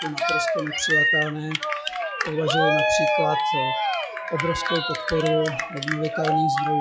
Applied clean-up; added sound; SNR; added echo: classical method log-MMSE.